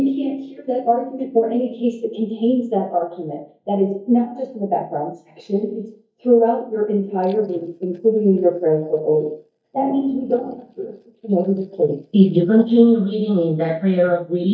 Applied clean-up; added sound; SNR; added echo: neural mask model DeepFilterNet 3.